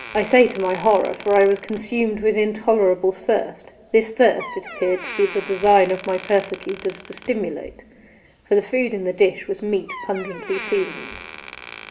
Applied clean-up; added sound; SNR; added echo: none; Door; 17 dB; reverberation time 2.2 s.